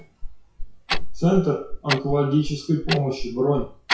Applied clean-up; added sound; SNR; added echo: classical method WPE with log-MMSE.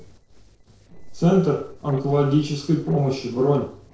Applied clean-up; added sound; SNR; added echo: neural separator model SepFormer DNS4.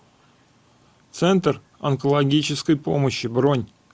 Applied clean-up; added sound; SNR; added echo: none; none; none; none.